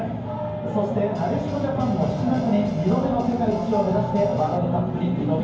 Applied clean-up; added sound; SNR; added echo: none; Guitar; 18 dB; reverberation time 0.9 s.